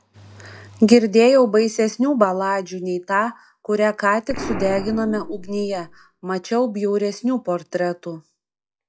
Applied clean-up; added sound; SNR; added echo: classical method log-MMSE.